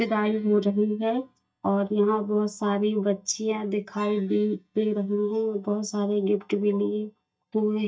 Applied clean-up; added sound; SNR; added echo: neural mask model DeepFilterNet 3.